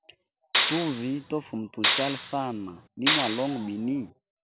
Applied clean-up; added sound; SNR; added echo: none; Clapping; -2 dB; none.